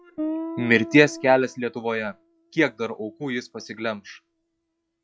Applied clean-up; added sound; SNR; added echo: classical method log-MMSE.